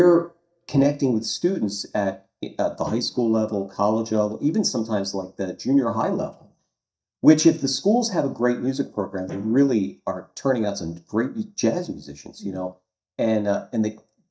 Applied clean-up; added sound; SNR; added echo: neural mask model DeepFilterNet 3.